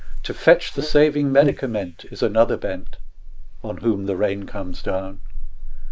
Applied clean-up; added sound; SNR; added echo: neural mask model Resemble Enhance denoiser.